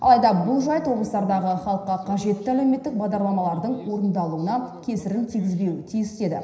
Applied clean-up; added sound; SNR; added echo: none; none; none; reverberation time 0.9 s.